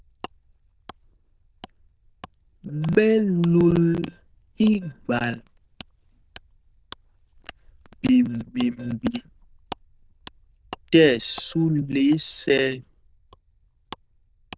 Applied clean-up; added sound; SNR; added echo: neural diffusion model UNIVERSE++.